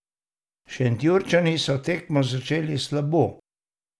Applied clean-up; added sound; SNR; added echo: none; none; none; none.